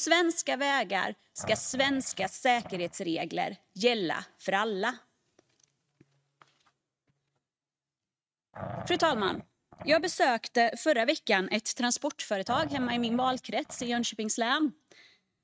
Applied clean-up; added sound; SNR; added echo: neural mask model RNNoise.